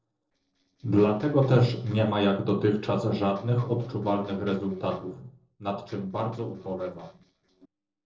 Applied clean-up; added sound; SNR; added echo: neural separator model SepFormer DNS4.